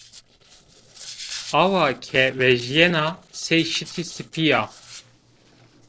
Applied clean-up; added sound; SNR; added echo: neural separator model SepFormer DNS4.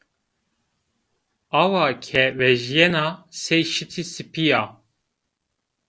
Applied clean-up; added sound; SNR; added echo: none; none; none; none.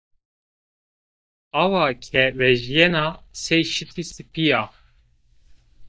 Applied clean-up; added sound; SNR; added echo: neural mask model DeepFilterNet 3.